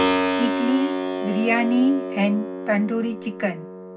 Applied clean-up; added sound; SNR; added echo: none; Keyboard (musical); 2 dB; reverberation time 0.4 s.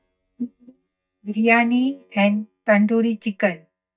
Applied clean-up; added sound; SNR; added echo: neural mask model DeepFilterNet 3.